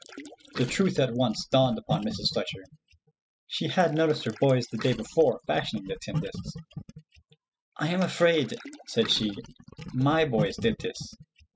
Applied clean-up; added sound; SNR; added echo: classical method spectral subtraction.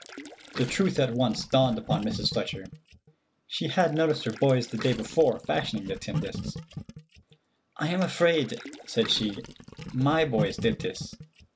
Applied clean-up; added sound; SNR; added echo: none; Gurgling; 11 dB; none.